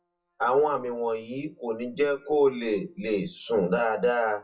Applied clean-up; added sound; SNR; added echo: classical method WPE with log-MMSE.